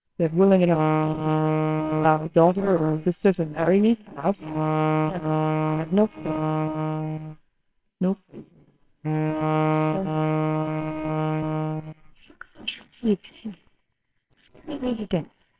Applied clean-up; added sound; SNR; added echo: neural separator model SepFormer WHAMR!.